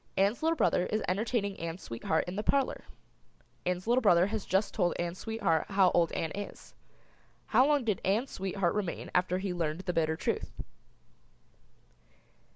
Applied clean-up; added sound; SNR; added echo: none; none; none; none.